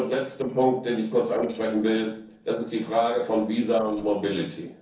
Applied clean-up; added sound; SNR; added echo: neural separator model SepFormer DNS4.